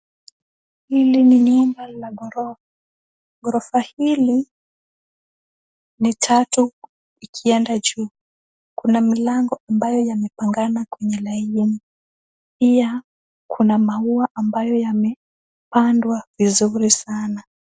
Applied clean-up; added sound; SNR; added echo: none; none; none; none.